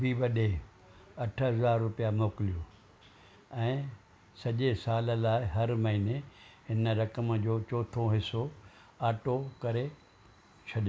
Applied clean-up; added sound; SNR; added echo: none; none; none; none.